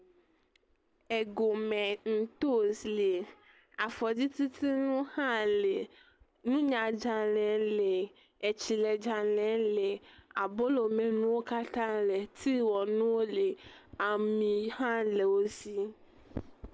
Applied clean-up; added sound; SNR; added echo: none; none; none; none.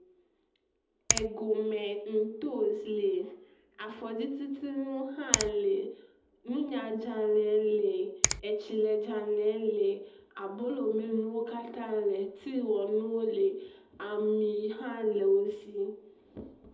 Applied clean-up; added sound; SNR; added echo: none; Finger snapping; 3 dB; reverberation time 0.8 s.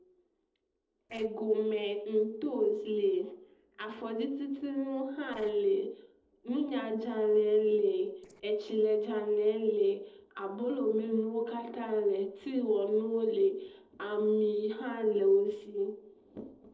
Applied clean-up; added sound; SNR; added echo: neural separator model SepFormer DNS4.